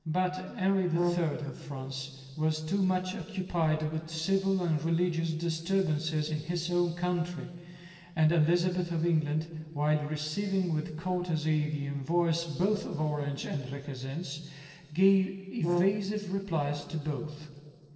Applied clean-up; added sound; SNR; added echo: neural separator model SepFormer DNS4.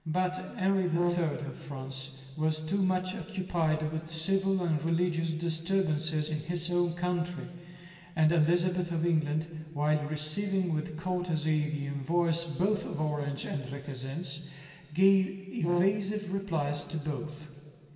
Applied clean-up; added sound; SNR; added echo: none; Brass instrument; 4 dB; reverberation time 2.6 s.